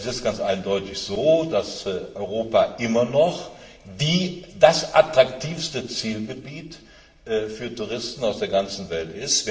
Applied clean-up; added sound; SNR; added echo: none; none; none; reverberation time 0.9 s.